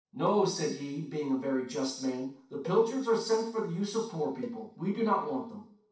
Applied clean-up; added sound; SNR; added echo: neural separator model SepFormer DNS4.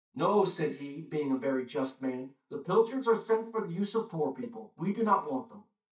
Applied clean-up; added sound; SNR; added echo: neural mask model DeepFilterNet 3.